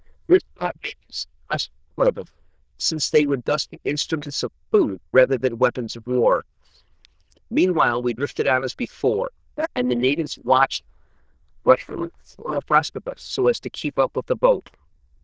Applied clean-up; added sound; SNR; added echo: neural diffusion model UNIVERSE++.